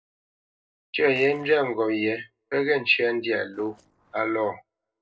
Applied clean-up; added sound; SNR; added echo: neural separator model SepFormer DNS4.